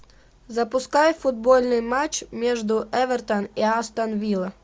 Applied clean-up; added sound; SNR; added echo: none; none; none; none.